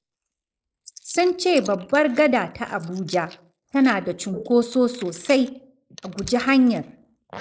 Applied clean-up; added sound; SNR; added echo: neural mask model Resemble Enhance denoiser.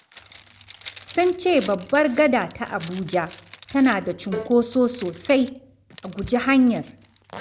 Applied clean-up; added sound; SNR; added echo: none; Bowed string instrument + Zipper (clothing); 16 dB; none.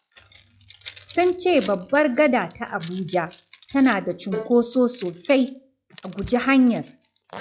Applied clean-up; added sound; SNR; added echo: classical method log-MMSE.